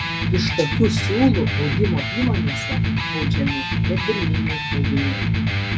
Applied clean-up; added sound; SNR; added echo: none; Electric guitar; -4 dB; none.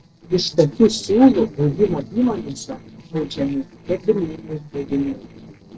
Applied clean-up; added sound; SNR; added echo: neural separator model SepFormer DNS4.